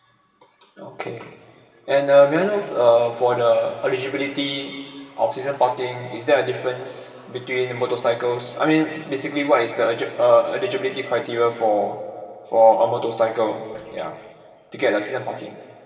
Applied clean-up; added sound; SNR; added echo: none; none; none; reverberation time 2.4 s.